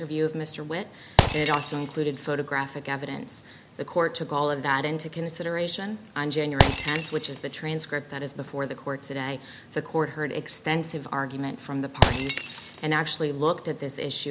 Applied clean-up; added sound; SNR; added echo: none; Shatter; 3 dB; none.